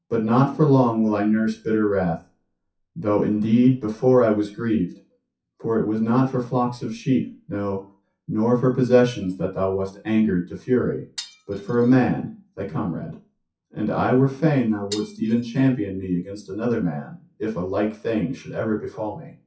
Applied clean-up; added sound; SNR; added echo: classical method WPE with log-MMSE.